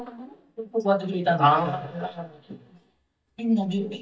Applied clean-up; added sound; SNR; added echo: neural mask model DeepFilterNet 3.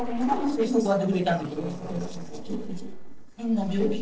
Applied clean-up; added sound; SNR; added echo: neural separator model SepFormer DNS4.